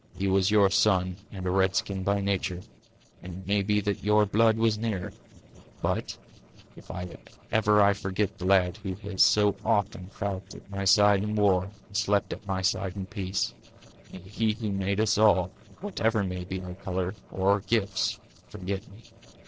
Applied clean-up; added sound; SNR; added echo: neural separator model SepFormer DNS4.